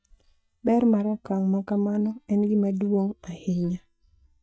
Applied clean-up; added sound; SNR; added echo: neural mask model DeepFilterNet 3.